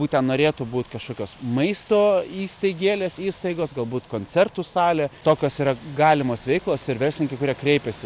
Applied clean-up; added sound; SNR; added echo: none; none; none; none.